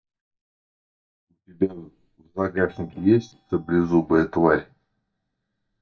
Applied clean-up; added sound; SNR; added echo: neural mask model DeepFilterNet 3.